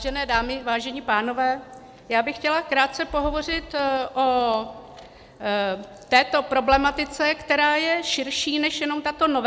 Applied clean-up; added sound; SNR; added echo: none; none; none; none.